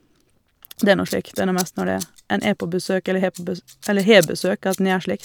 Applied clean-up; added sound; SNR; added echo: none; Scissors; 18 dB; none.